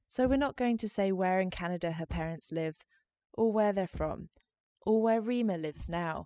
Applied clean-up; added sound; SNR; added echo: classical method spectral subtraction.